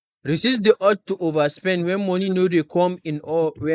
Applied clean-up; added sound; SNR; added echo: neural mask model Resemble Enhance denoiser.